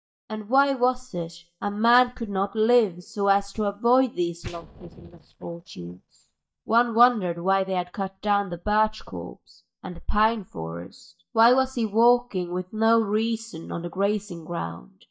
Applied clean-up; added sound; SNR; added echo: neural mask model DeepFilterNet 3.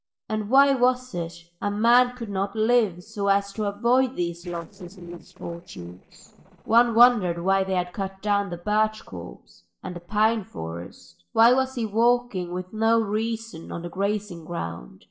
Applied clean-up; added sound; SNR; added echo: neural separator model SepFormer DNS4.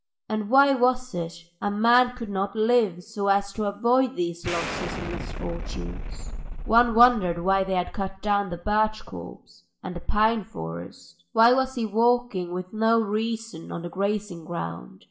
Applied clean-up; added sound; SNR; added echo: none; Explosion; 7 dB; reverberation time 0.5 s.